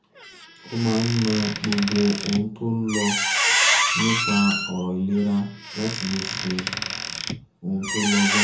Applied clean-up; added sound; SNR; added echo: none; Squeak; 1 dB; reverberation time 0.6 s.